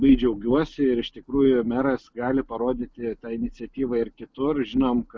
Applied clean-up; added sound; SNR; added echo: none; none; none; none.